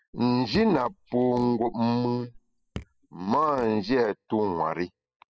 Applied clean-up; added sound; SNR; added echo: classical method spectral subtraction.